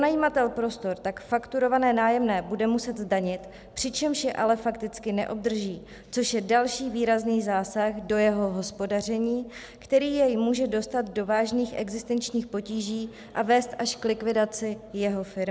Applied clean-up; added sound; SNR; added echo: none; none; none; none.